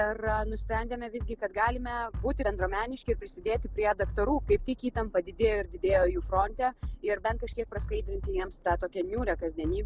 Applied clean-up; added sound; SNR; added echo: none; Bass drum; 6 dB; none.